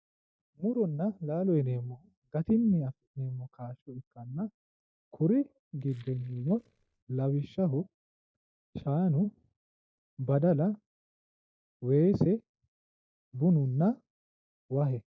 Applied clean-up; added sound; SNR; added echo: neural mask model DeepFilterNet 3.